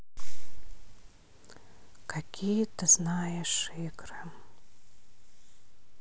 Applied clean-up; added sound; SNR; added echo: none; none; none; none.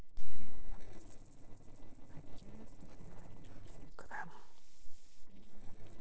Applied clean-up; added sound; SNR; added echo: neural separator model SepFormer DNS4.